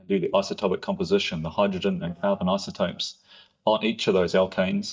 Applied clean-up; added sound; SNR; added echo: neural mask model DeepFilterNet 3.